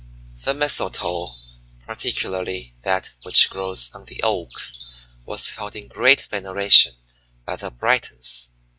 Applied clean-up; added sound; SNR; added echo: neural mask model RNNoise.